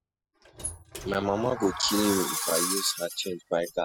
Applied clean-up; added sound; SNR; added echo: classical method spectral subtraction.